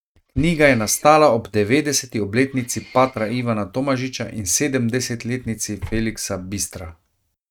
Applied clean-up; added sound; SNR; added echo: neural mask model RNNoise.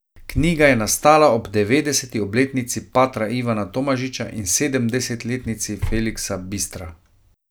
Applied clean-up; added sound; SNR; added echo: none; none; none; none.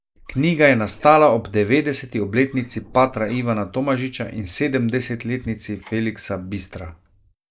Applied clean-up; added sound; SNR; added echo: neural mask model Resemble Enhance denoiser.